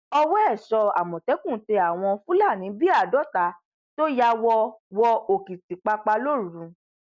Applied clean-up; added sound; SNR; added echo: none; none; none; none.